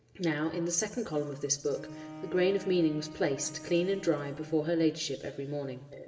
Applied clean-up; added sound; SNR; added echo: none; Bowed string instrument; 15 dB; reverberation time 1.7 s.